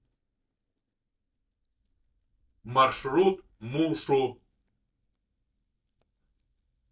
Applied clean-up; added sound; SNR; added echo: neural mask model DeepFilterNet 3.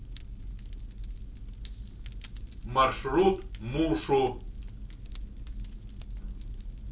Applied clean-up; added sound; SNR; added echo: none; Fire; 7 dB; reverberation time 0.3 s.